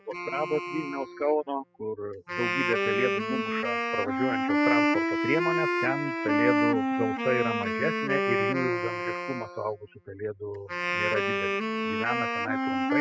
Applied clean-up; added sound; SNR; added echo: classical method spectral subtraction.